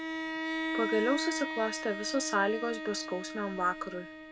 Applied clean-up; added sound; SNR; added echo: none; Bowed string instrument; 4 dB; none.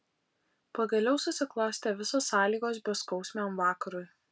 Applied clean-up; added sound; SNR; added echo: none; none; none; none.